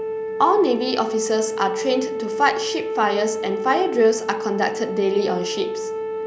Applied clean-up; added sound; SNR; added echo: none; Wind instrument, woodwind instrument; 4 dB; none.